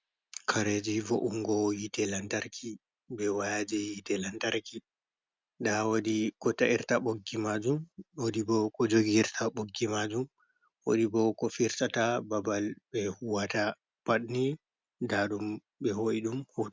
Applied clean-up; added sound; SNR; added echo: none; none; none; none.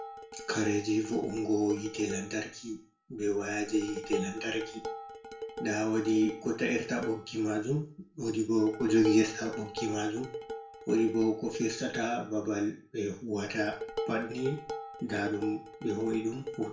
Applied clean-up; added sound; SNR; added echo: none; Dishes, pots, and pans; 11 dB; reverberation time 0.4 s.